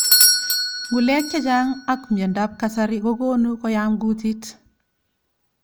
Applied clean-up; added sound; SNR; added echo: none; Bell / Doorbell; 2 dB; none.